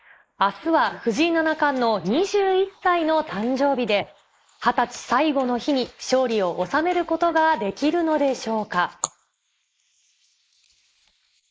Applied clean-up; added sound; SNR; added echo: neural mask model Resemble Enhance denoiser.